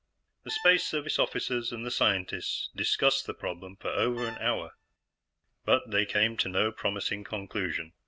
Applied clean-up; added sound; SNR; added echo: none; Brass instrument; 17 dB; none.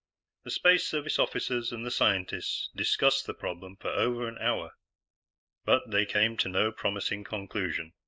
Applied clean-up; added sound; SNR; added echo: neural mask model Resemble Enhance denoiser.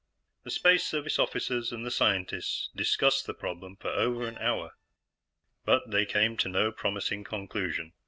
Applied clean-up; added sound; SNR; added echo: neural separator model SepFormer DNS4.